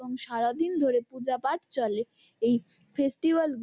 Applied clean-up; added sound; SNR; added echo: none; none; none; none.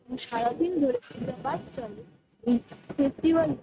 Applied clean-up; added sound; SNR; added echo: neural mask model RNNoise.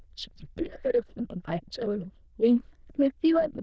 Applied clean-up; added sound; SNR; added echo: neural diffusion model UNIVERSE++.